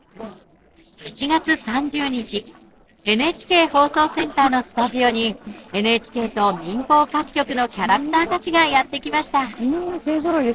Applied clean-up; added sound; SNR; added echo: neural separator model SepFormer DNS4.